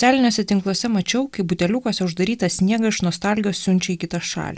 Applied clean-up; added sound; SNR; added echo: none; none; none; none.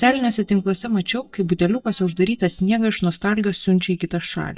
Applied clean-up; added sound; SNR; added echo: neural mask model DeepFilterNet 3.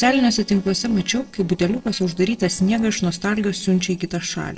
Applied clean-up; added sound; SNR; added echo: neural separator model SepFormer DNS4.